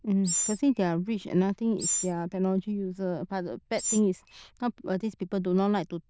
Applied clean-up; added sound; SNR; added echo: neural diffusion model UNIVERSE++.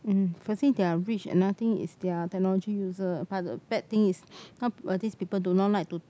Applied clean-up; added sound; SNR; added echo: none; none; none; none.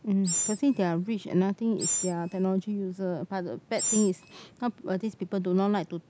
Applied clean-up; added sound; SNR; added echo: none; Animal; 6 dB; none.